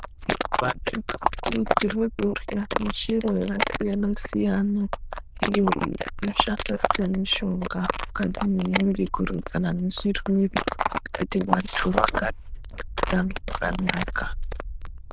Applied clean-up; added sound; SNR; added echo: neural diffusion model UNIVERSE++.